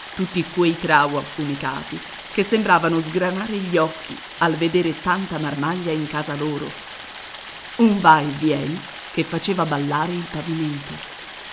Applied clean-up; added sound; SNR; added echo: none; Stream; 15 dB; none.